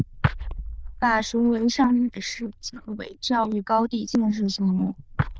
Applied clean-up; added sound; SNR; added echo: neural diffusion model UNIVERSE++.